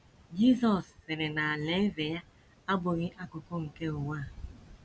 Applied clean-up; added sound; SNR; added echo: none; none; none; none.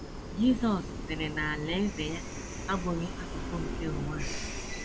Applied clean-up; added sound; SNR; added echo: none; Train; 4 dB; none.